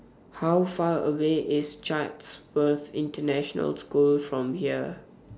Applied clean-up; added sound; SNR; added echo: none; none; none; none.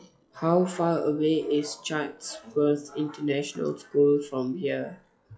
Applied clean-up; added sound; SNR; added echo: classical method log-MMSE.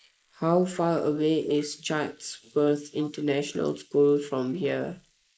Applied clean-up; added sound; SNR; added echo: neural mask model Resemble Enhance denoiser.